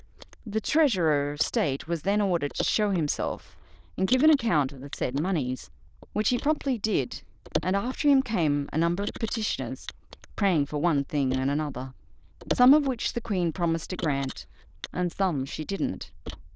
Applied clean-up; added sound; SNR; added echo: neural diffusion model UNIVERSE++.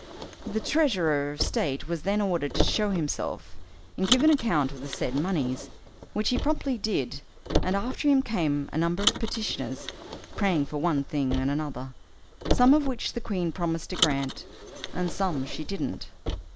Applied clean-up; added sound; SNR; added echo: none; Car; 6 dB; none.